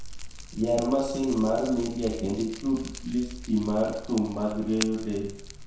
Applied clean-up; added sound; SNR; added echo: none; Fire; 11 dB; reverberation time 0.7 s.